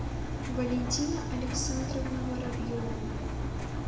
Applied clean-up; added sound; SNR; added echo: none; Engine; -2 dB; reverberation time 0.9 s.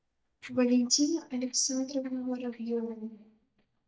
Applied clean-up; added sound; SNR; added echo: neural mask model DeepFilterNet 3.